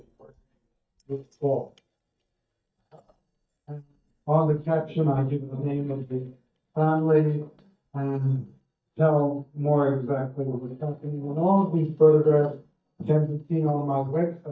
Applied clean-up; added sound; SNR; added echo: neural mask model DeepFilterNet 3.